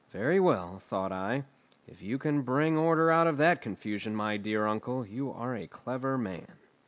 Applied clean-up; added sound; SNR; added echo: none; none; none; none.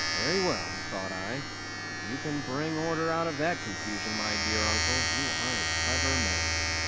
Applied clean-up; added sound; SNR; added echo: none; Domestic sounds, home sounds; -3 dB; none.